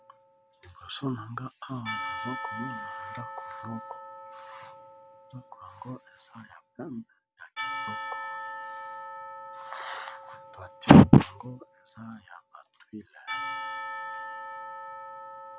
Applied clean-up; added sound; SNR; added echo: none; Percussion; 11 dB; none.